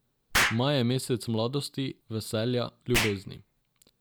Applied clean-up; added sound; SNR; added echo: none; Explosion; 4 dB; none.